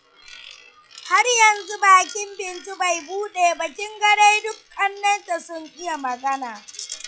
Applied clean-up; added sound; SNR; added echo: classical method log-MMSE.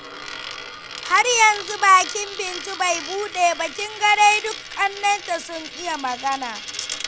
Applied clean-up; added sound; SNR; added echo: none; Coin (dropping); 12 dB; none.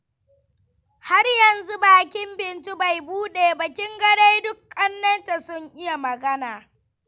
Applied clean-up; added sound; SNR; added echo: none; none; none; none.